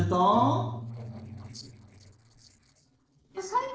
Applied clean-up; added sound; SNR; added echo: neural separator model SepFormer DNS4.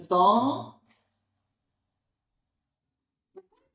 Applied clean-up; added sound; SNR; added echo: neural mask model DeepFilterNet 3.